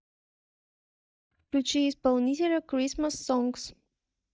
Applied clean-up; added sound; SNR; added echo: neural mask model DeepFilterNet 3.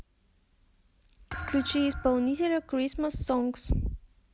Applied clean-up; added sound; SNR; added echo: none; Thump, thud; 14 dB; none.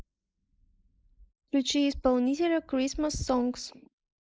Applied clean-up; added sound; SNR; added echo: neural mask model Resemble Enhance denoiser.